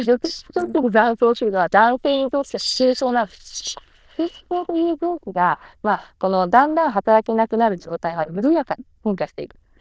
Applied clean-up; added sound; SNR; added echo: neural diffusion model UNIVERSE++.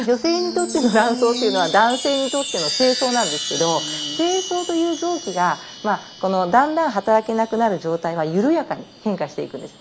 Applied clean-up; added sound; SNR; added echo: none; Chime; 10 dB; none.